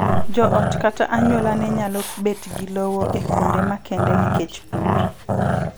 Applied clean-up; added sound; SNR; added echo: none; Growling; 0 dB; none.